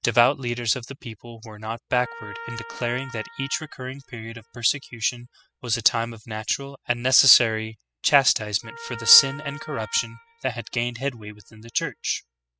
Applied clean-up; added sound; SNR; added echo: classical method spectral subtraction.